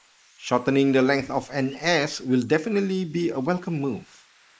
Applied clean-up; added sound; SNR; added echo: neural mask model Resemble Enhance denoiser.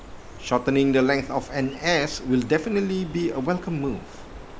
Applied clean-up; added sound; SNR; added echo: none; Bird; 16 dB; none.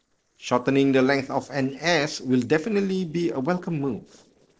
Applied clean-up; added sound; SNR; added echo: neural separator model SepFormer DNS4.